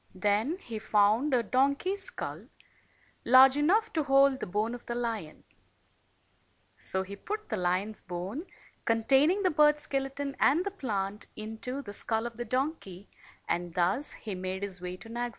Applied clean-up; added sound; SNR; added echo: none; none; none; none.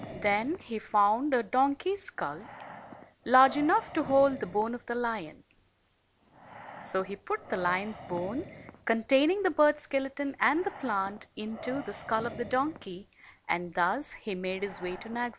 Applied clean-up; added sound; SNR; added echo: none; Breathing; 17 dB; none.